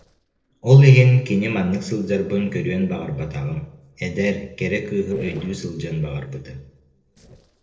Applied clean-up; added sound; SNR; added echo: neural separator model SepFormer DNS4.